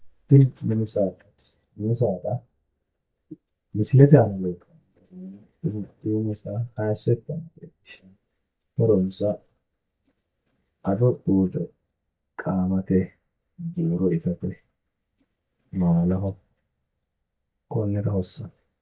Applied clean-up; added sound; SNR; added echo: neural mask model DeepFilterNet 3.